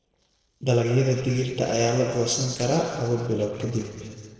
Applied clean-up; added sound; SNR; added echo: neural separator model SepFormer DNS4.